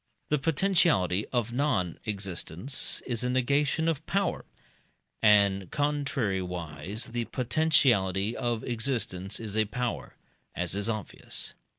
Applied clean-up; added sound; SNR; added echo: neural mask model Resemble Enhance denoiser.